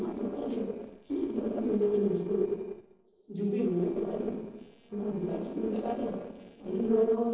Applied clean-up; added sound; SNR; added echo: neural separator model SepFormer DNS4.